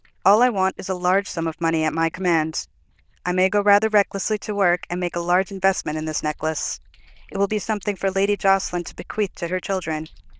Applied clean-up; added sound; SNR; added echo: neural diffusion model UNIVERSE++.